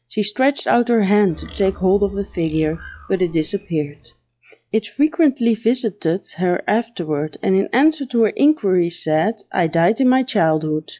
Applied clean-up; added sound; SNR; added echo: classical method log-MMSE.